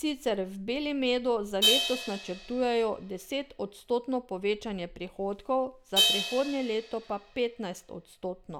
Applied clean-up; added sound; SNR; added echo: none; Crash cymbal; 3 dB; none.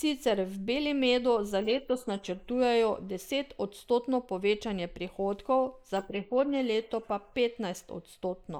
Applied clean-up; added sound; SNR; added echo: neural mask model Resemble Enhance denoiser.